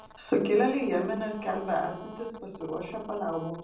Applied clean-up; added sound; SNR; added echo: none; Telephone; 18 dB; reverberation time 0.6 s.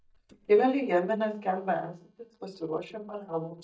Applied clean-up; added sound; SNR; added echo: neural mask model DeepFilterNet 3.